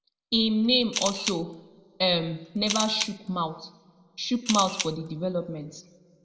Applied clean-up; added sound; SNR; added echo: none; Camera; 6 dB; reverberation time 0.9 s.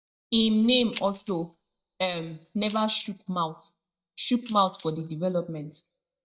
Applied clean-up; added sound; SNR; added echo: neural mask model DeepFilterNet 3.